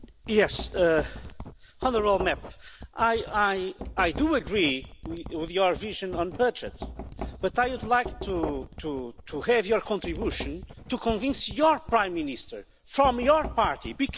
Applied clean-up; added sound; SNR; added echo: none; Writing + Knock; 12 dB; none.